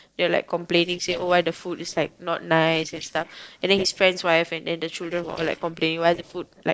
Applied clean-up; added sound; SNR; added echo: neural separator model SepFormer DNS4.